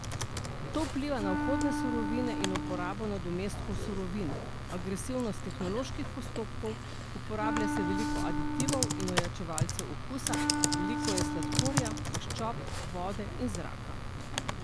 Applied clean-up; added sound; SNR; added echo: none; Computer keyboard + Wind instrument, woodwind instrument; -4 dB; none.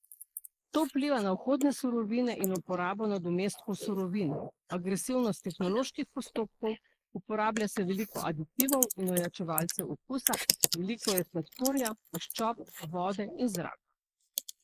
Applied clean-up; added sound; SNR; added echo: neural mask model Resemble Enhance denoiser.